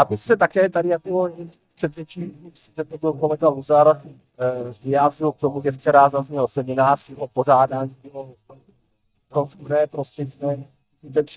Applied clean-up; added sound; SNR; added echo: neural mask model DeepFilterNet 3.